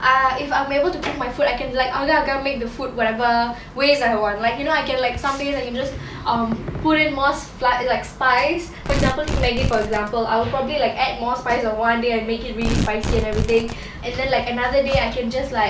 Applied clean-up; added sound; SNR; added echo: none; Tearing; 6 dB; none.